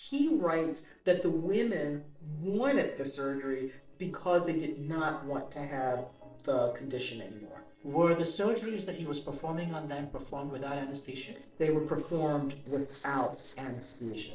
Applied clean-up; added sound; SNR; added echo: neural separator model SepFormer DNS4.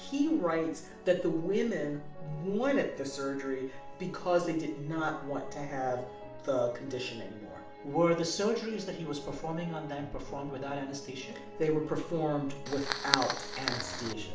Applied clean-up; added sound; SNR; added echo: none; Fire; 2 dB; reverberation time 0.5 s.